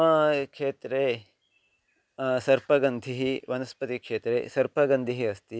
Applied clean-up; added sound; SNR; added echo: none; none; none; none.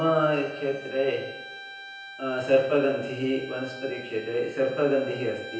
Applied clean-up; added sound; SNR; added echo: none; Bowed string instrument; 15 dB; reverberation time 0.9 s.